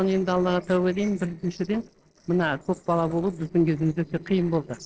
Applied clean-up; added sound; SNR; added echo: neural separator model SepFormer DNS4.